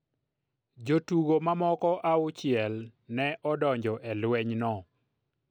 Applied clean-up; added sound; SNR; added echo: none; none; none; none.